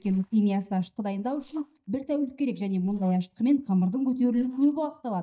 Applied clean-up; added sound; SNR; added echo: neural mask model DeepFilterNet 3.